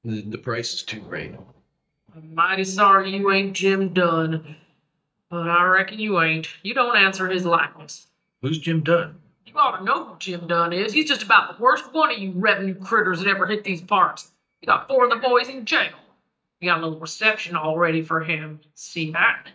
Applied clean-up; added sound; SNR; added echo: neural mask model DeepFilterNet 3.